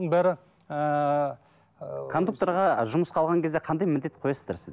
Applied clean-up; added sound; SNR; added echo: none; none; none; none.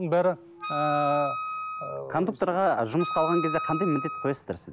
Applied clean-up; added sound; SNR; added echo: none; Wind instrument, woodwind instrument; 7 dB; none.